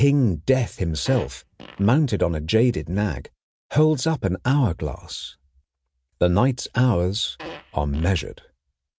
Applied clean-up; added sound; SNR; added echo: neural mask model RNNoise.